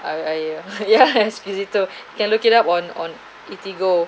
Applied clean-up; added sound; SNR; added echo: none; none; none; none.